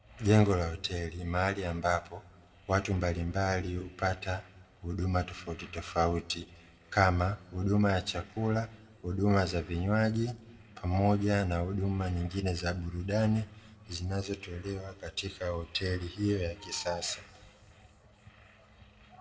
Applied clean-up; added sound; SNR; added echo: none; none; none; reverberation time 1.0 s.